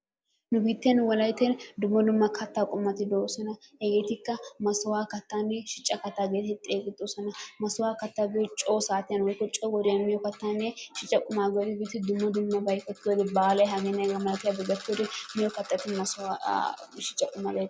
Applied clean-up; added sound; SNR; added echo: none; none; none; none.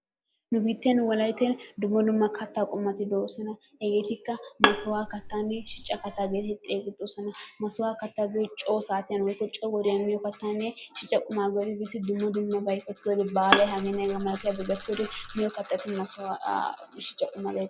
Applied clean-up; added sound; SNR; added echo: none; Bowed string instrument; 2 dB; none.